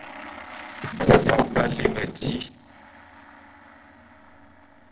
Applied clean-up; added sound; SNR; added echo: neural separator model SepFormer DNS4.